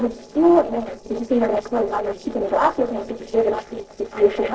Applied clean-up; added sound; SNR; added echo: neural separator model SepFormer DNS4.